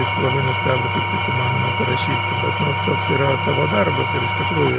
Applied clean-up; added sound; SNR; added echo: none; Engine / Tools; -1 dB; none.